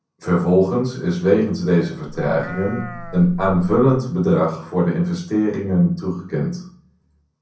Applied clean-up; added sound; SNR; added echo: none; Livestock, farm animals, working animals; 13 dB; reverberation time 0.6 s.